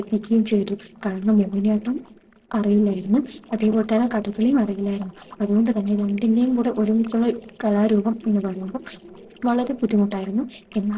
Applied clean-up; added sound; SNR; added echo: neural separator model SepFormer DNS4.